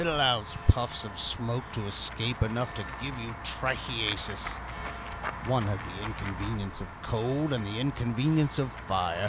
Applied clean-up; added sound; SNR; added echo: none; Walk, footsteps / Run / Bell; 9 dB; none.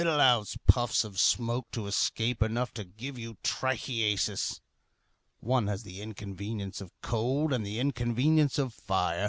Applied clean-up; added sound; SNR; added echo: none; none; none; none.